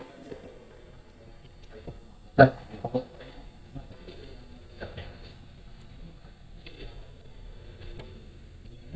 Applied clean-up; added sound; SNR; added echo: neural mask model DeepFilterNet 3.